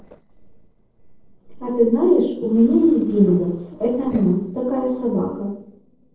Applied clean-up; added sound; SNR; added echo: neural separator model SepFormer DNS4.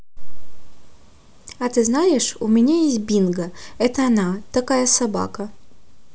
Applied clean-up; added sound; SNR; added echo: none; none; none; none.